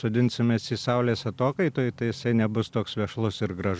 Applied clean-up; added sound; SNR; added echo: none; none; none; none.